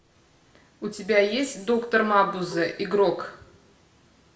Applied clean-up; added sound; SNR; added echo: none; Marimba, xylophone; 17 dB; reverberation time 0.6 s.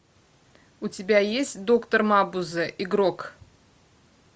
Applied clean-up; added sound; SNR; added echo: none; none; none; none.